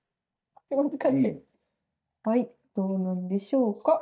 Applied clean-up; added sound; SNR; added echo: neural mask model DeepFilterNet 3.